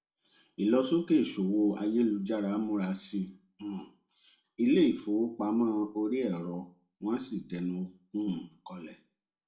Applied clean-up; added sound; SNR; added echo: none; none; none; reverberation time 0.3 s.